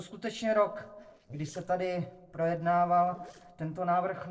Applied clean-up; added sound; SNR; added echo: neural separator model SepFormer DNS4.